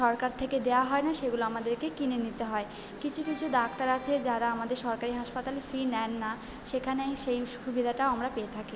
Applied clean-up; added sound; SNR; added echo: none; Accordion; 16 dB; none.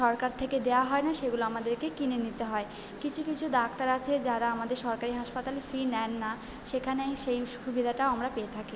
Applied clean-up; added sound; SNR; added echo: none; none; none; none.